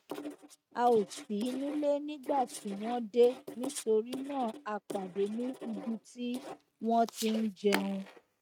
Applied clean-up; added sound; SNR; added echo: neural mask model RNNoise.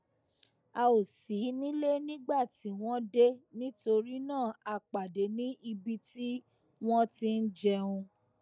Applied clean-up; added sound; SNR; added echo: none; none; none; none.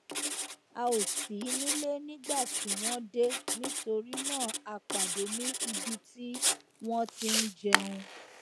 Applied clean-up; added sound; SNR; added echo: none; Writing; -2 dB; none.